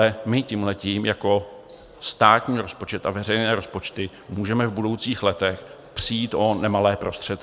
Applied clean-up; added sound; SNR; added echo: none; none; none; none.